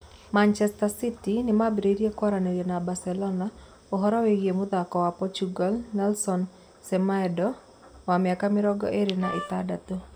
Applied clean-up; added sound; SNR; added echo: none; Wind instrument, woodwind instrument; 10 dB; none.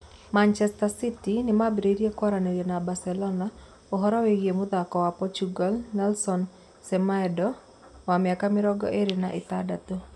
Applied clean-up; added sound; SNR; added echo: none; none; none; none.